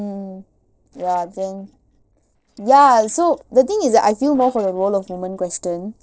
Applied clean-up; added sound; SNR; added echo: neural separator model SepFormer DNS4.